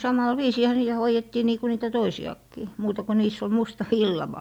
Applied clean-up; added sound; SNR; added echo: none; none; none; none.